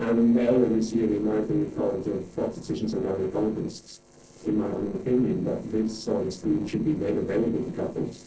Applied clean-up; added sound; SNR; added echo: neural separator model SepFormer DNS4.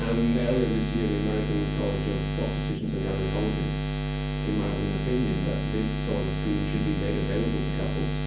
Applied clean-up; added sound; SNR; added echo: none; Buzz; -1 dB; reverberation time 0.6 s.